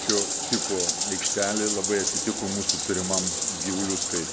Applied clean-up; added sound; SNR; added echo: none; Bathtub (filling or washing); -2 dB; none.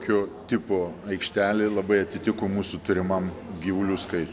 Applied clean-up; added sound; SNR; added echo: none; none; none; none.